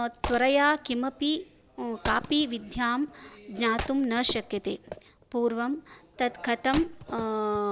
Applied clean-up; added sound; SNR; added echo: none; Wood; 13 dB; none.